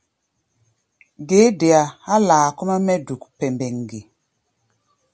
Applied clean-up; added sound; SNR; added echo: none; none; none; none.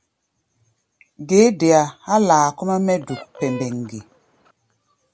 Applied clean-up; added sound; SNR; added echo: none; Fowl; 17 dB; none.